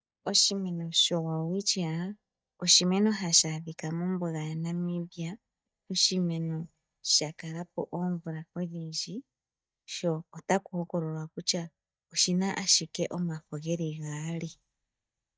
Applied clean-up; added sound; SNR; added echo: neural mask model DeepFilterNet 3.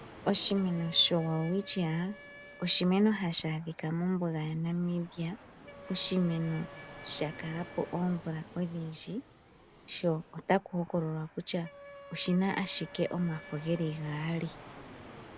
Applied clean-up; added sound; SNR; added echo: none; Wind instrument, woodwind instrument + Fixed-wing aircraft, airplane; 19 dB; none.